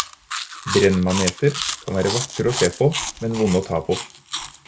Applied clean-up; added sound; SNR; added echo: none; Chewing, mastication; 7 dB; none.